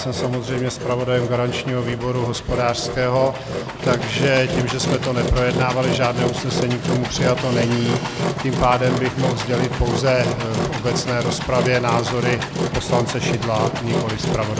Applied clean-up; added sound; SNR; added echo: none; Engine; 3 dB; none.